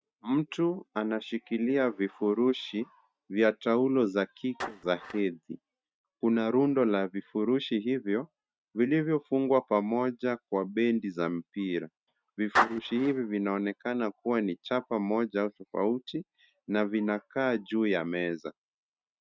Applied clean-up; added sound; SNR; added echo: neural mask model RNNoise.